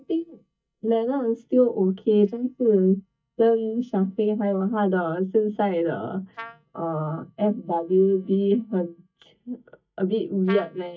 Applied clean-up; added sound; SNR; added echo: neural mask model DeepFilterNet 3.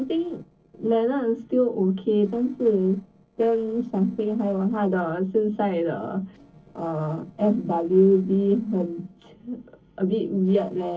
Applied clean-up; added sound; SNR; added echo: neural separator model SepFormer DNS4.